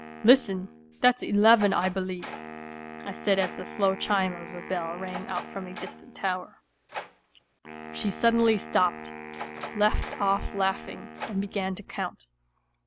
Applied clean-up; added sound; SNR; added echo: none; Wind instrument, woodwind instrument + Door; 13 dB; none.